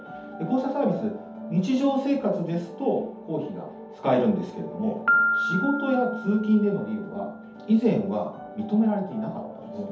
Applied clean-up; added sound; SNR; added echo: none; Piano; 8 dB; reverberation time 0.6 s.